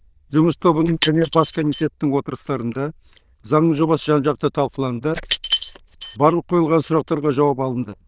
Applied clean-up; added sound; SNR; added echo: neural diffusion model UNIVERSE++.